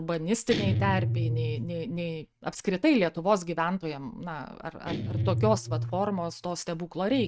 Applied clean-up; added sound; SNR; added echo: neural mask model RNNoise.